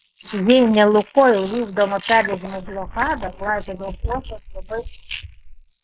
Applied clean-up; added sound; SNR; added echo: neural mask model Resemble Enhance denoiser.